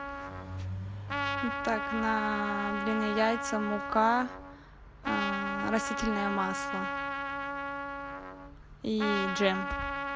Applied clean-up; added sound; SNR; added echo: none; Trumpet; 3 dB; none.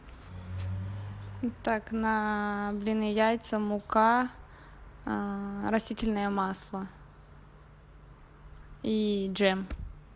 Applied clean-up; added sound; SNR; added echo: none; none; none; none.